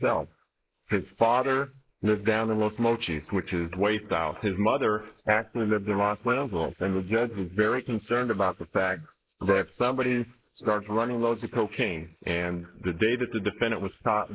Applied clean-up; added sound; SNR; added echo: neural mask model Resemble Enhance denoiser.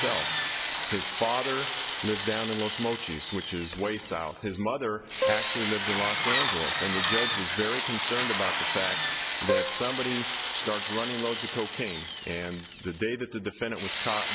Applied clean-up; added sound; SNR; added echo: none; Keyboard (musical) + Drill; -4 dB; none.